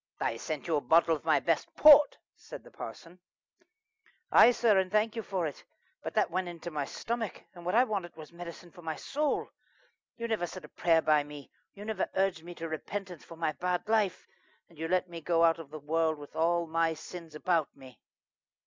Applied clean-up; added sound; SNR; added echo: none; none; none; none.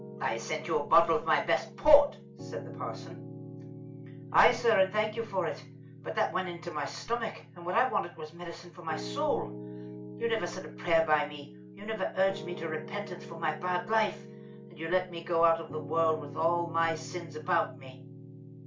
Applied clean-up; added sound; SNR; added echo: none; Piano; 13 dB; reverberation time 0.2 s.